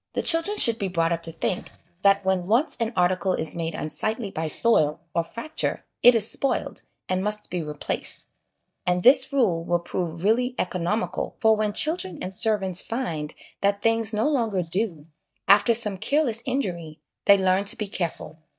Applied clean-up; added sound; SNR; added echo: neural mask model DeepFilterNet 3.